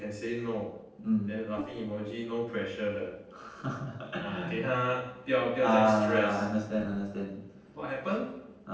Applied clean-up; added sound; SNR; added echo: neural separator model SepFormer DNS4.